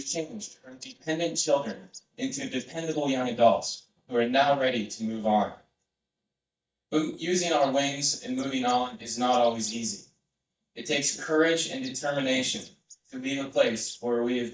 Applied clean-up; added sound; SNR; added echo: neural mask model DeepFilterNet 3.